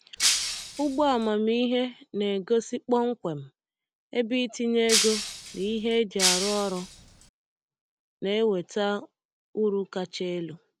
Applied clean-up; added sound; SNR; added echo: none; Shatter; 1 dB; none.